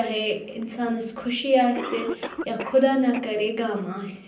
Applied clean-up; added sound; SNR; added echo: none; Cough; 14 dB; reverberation time 0.6 s.